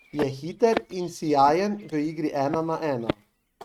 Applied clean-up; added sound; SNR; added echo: neural mask model RNNoise.